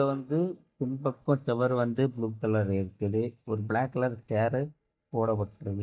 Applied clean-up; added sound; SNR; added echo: neural mask model DeepFilterNet 3.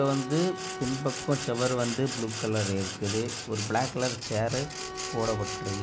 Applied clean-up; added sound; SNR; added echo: none; Sawing + Bowed string instrument; 7 dB; none.